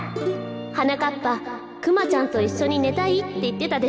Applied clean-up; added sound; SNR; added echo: none; Plucked string instrument; 10 dB; none.